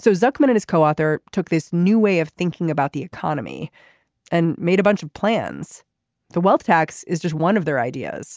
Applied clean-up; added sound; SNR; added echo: none; none; none; none.